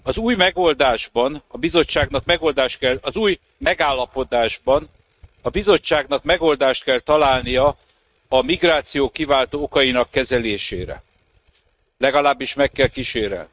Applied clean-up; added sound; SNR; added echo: neural mask model RNNoise.